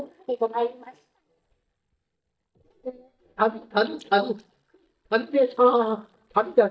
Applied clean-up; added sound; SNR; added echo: neural mask model DeepFilterNet 3.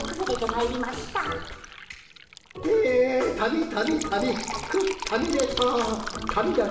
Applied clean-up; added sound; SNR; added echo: none; Fill (with liquid); 11 dB; reverberation time 0.8 s.